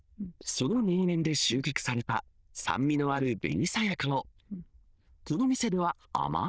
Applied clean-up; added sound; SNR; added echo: neural diffusion model UNIVERSE++.